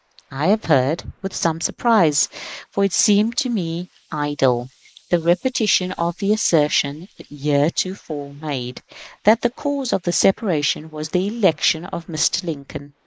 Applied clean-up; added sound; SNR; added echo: neural mask model Resemble Enhance denoiser.